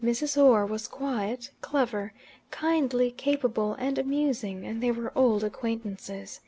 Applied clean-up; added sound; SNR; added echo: none; none; none; none.